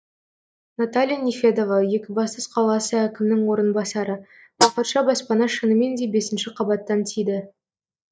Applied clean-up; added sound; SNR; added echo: neural mask model DeepFilterNet 3.